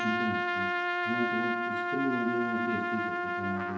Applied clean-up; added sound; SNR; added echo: none; Trumpet; -3 dB; reverberation time 0.6 s.